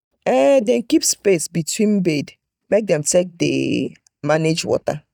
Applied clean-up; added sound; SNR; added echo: neural mask model DeepFilterNet 3.